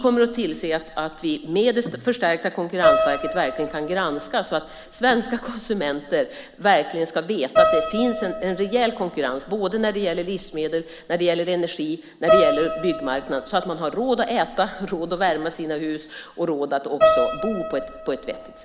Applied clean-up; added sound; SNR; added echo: none; Piano; 4 dB; none.